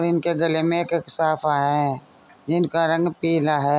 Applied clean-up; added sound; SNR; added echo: none; none; none; none.